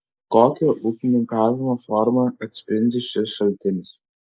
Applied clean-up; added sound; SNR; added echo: neural mask model Resemble Enhance denoiser.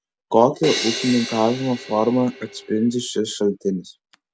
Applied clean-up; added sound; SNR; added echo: none; Crash cymbal; 9 dB; none.